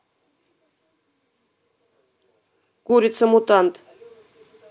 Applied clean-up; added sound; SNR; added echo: none; none; none; none.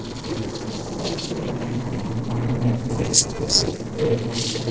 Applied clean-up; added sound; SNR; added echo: neural separator model SepFormer DNS4.